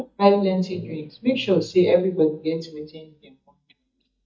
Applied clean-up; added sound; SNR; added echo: neural mask model DeepFilterNet 3.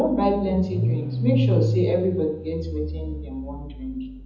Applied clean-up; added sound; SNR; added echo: none; Engine starting / Car; 2 dB; reverberation time 0.8 s.